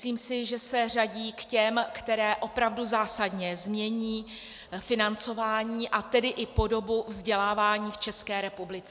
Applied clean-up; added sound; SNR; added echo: none; none; none; none.